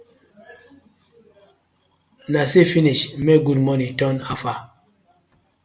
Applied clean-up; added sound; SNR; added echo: none; none; none; none.